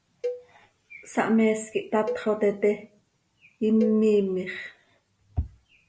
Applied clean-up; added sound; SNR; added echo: none; Cowbell; 13 dB; none.